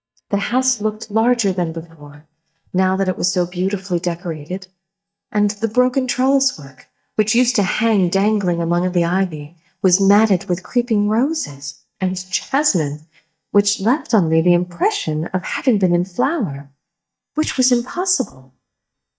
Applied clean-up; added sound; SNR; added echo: neural mask model DeepFilterNet 3.